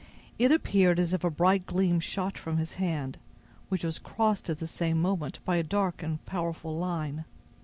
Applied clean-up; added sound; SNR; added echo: none; none; none; none.